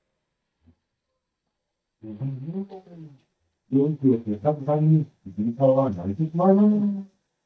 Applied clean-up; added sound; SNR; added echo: neural mask model DeepFilterNet 3.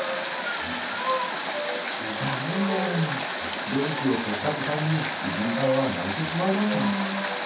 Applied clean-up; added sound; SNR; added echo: none; Water; -1 dB; reverberation time 0.6 s.